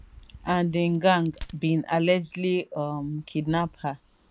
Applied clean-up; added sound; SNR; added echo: none; Crack; 19 dB; none.